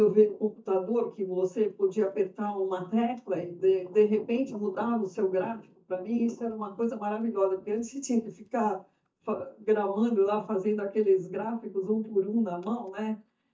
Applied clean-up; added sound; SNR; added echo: neural mask model DeepFilterNet 3.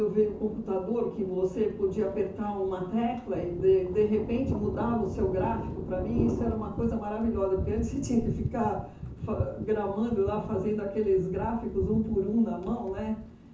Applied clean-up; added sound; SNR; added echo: none; Thunder; 8 dB; reverberation time 0.6 s.